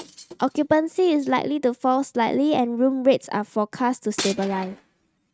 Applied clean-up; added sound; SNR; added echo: neural mask model RNNoise.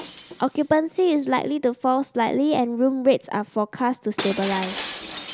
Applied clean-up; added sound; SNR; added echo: none; Shatter; 11 dB; none.